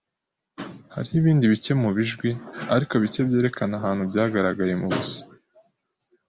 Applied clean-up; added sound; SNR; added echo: none; none; none; none.